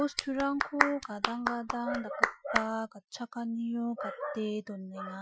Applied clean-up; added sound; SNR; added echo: classical method Wiener filter.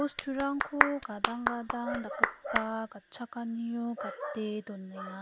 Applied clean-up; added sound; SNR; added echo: none; Clapping; -2 dB; none.